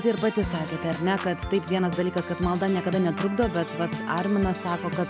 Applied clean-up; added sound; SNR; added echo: none; Organ; 7 dB; none.